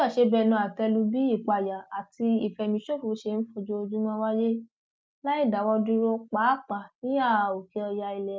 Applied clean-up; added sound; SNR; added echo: none; none; none; none.